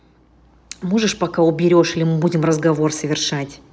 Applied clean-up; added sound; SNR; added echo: none; none; none; none.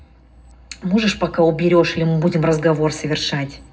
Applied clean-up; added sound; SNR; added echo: none; none; none; reverberation time 0.4 s.